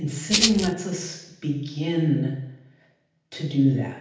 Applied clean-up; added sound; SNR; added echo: none; Rattle (instrument); -2 dB; reverberation time 0.8 s.